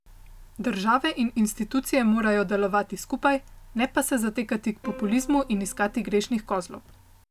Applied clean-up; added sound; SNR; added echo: none; Plucked string instrument; 19 dB; none.